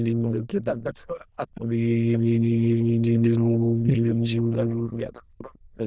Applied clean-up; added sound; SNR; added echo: neural diffusion model UNIVERSE++.